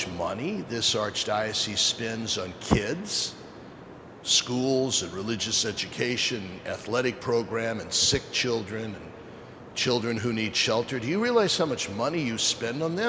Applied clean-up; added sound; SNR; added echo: none; none; none; none.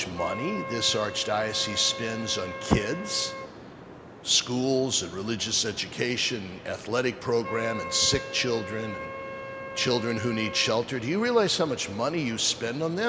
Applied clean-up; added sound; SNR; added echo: none; Wind instrument, woodwind instrument; 12 dB; none.